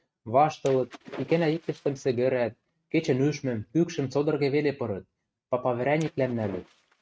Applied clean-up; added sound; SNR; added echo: neural mask model RNNoise.